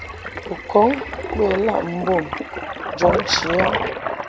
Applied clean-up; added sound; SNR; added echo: none; Toilet flush; 3 dB; none.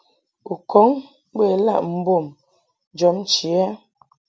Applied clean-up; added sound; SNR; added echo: none; none; none; none.